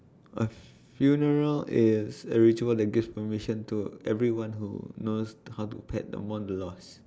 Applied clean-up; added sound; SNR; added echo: none; none; none; none.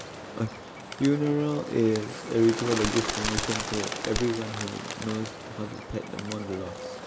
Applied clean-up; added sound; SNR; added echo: none; Bird; 6 dB; none.